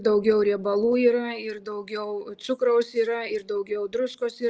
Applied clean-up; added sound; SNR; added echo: none; none; none; none.